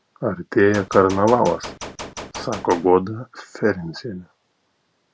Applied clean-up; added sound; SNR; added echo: none; Gunshot, gunfire; 13 dB; none.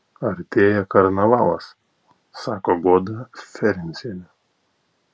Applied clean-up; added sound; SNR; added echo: none; none; none; none.